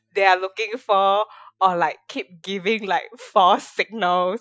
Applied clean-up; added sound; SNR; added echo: classical method Wiener filter.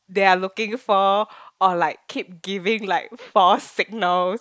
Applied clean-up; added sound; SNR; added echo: neural mask model Resemble Enhance denoiser.